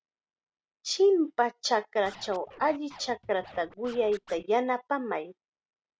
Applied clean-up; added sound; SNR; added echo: none; Scratching (performance technique); 19 dB; none.